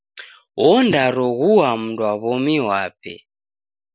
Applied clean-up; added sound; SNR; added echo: none; none; none; none.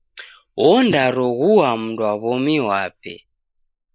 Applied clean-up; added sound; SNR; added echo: neural mask model Resemble Enhance denoiser.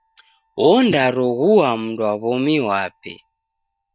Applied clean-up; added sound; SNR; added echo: neural mask model DeepFilterNet 3.